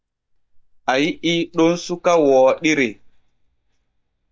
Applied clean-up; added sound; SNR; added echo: neural mask model DeepFilterNet 3.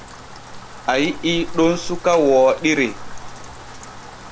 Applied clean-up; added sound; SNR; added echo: none; Rain; 12 dB; none.